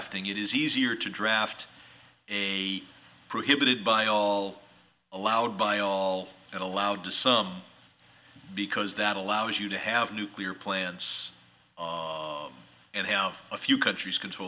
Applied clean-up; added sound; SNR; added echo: none; none; none; none.